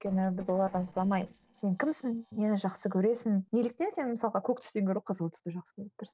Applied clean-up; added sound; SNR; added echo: neural separator model SepFormer DNS4.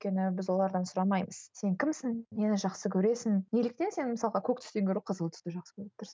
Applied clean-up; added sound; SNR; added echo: none; none; none; none.